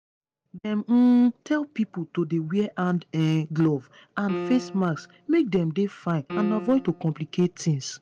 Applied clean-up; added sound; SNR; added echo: none; Piano; 11 dB; none.